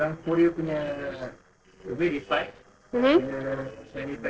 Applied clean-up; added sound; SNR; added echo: neural separator model SepFormer DNS4.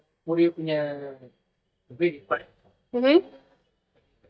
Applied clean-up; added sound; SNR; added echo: neural mask model DeepFilterNet 3.